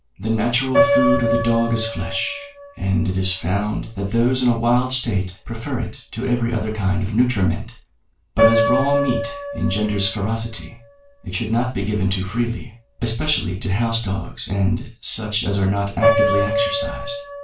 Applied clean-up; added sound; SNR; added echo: none; Piano; 4 dB; reverberation time 0.2 s.